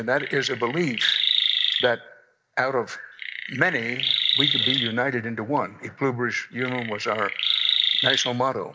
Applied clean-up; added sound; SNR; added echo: none; Chirp, tweet; -2 dB; none.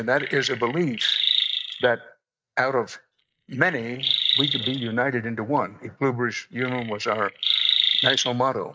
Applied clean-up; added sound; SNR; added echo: neural mask model RNNoise.